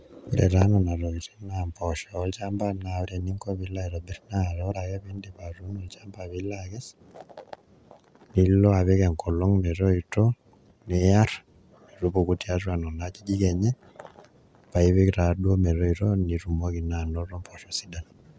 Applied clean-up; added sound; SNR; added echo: none; none; none; none.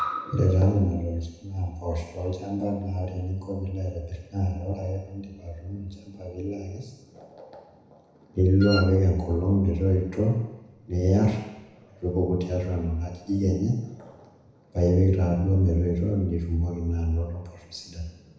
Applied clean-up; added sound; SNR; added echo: none; Wind instrument, woodwind instrument; 8 dB; reverberation time 1.0 s.